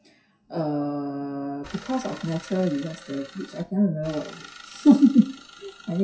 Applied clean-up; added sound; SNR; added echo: classical method WPE with log-MMSE.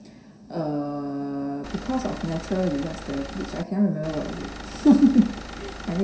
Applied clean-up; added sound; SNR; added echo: none; Engine; 12 dB; reverberation time 0.7 s.